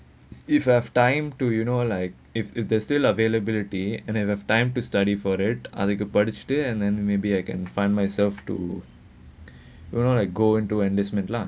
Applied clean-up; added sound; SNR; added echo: none; none; none; none.